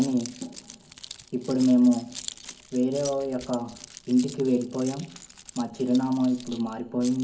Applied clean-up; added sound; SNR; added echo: none; Keys jangling; 17 dB; reverberation time 0.3 s.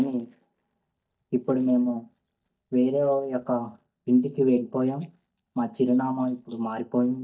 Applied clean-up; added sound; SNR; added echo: neural mask model DeepFilterNet 3.